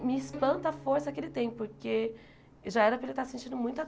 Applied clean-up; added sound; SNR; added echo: none; Bowed string instrument + Bowed string instrument; 17 dB; none.